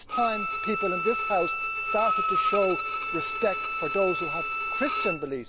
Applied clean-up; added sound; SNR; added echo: none; Bowed string instrument; -1 dB; none.